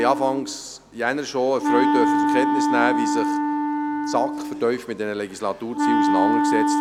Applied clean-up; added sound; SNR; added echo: none; Wind instrument, woodwind instrument; -3 dB; none.